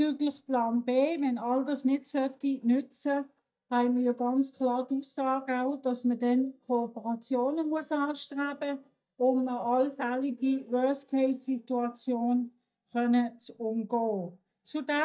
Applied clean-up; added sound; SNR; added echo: neural mask model DeepFilterNet 3.